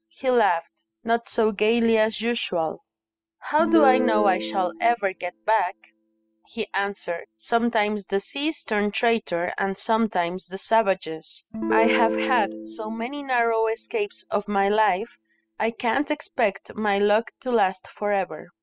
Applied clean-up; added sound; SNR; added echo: classical method spectral subtraction.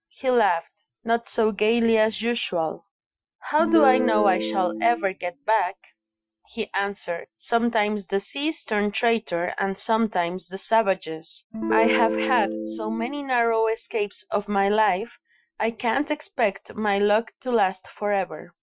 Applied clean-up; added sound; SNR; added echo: classical method Wiener filter.